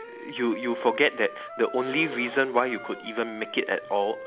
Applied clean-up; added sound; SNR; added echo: none; Wind instrument, woodwind instrument + Breathing; 12 dB; none.